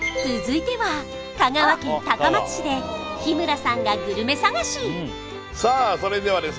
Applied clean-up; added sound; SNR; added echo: none; Marimba, xylophone; 13 dB; none.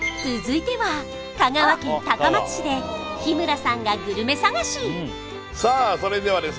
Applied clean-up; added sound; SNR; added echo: none; none; none; none.